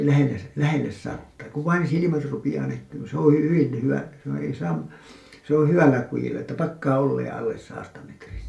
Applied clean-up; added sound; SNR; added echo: none; none; none; reverberation time 0.3 s.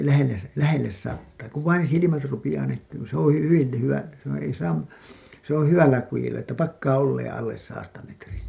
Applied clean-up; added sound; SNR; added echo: none; none; none; none.